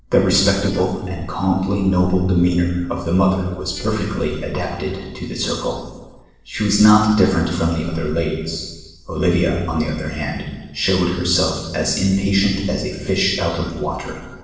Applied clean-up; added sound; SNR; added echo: neural separator model SepFormer DNS4.